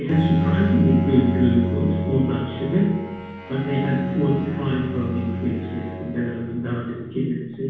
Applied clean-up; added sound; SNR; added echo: none; Bowed string instrument; 5 dB; reverberation time 1.2 s.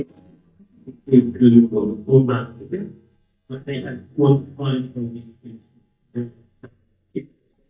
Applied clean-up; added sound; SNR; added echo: neural mask model DeepFilterNet 3.